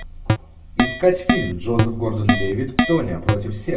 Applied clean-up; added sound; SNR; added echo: none; Keyboard (musical); 0 dB; reverberation time 0.2 s.